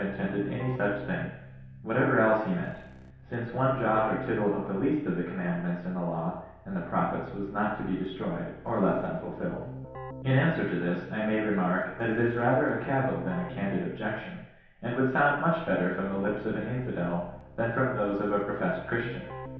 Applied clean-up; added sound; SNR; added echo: none; Keyboard (musical); 16 dB; reverberation time 0.8 s.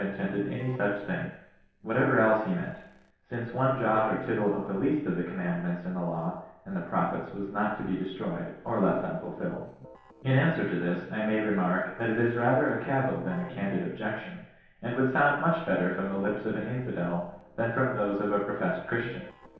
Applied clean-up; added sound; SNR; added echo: neural separator model SepFormer DNS4.